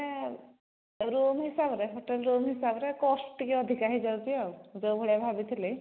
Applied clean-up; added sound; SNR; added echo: none; none; none; none.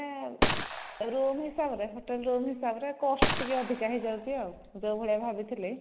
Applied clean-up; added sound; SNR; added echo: none; Gunshot, gunfire; 2 dB; none.